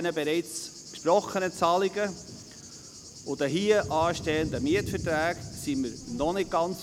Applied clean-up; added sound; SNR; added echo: none; Thunder / Cricket; 13 dB; none.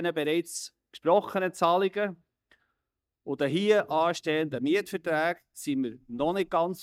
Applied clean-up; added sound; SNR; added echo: neural mask model DeepFilterNet 3.